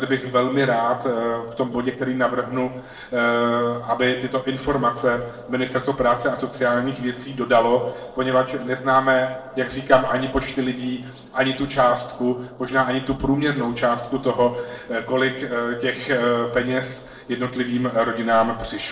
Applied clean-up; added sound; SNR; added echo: neural separator model SepFormer DNS4.